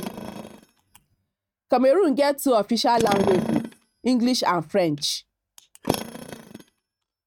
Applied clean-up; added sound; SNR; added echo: neural mask model RNNoise.